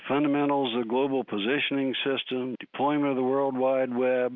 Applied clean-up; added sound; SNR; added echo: none; none; none; none.